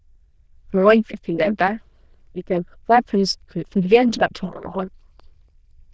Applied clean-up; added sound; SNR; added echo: neural diffusion model UNIVERSE++.